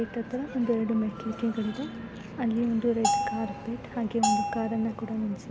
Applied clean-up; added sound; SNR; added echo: none; Bell; 1 dB; none.